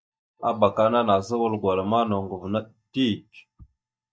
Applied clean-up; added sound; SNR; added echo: neural mask model DeepFilterNet 3.